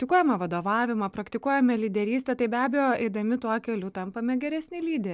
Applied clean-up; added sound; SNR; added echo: none; none; none; none.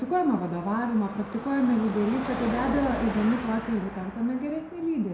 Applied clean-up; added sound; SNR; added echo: none; Car passing by / Traffic noise, roadway noise / Engine; 10 dB; reverberation time 0.6 s.